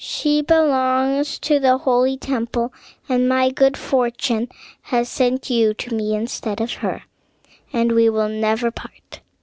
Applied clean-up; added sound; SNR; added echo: none; none; none; none.